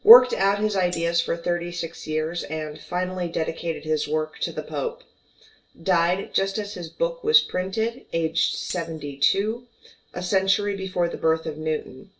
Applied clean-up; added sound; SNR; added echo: none; Tambourine; 16 dB; reverberation time 0.2 s.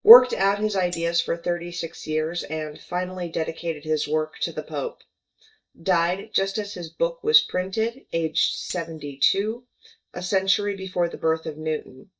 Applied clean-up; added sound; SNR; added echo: neural mask model DeepFilterNet 3.